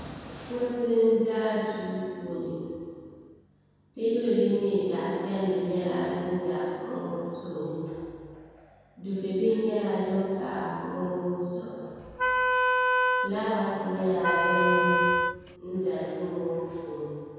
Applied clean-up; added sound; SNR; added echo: none; Wind instrument, woodwind instrument; -4 dB; reverberation time 2.1 s.